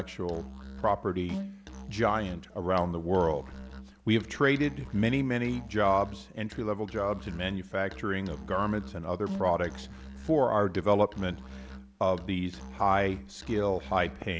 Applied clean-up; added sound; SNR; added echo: none; Musical instrument; 14 dB; none.